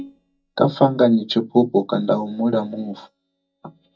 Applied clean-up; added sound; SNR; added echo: neural mask model DeepFilterNet 3.